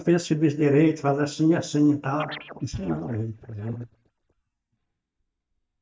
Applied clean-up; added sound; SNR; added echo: neural mask model DeepFilterNet 3.